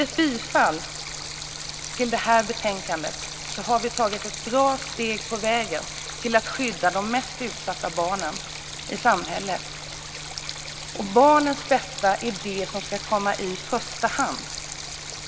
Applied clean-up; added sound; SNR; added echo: none; Stream; 10 dB; none.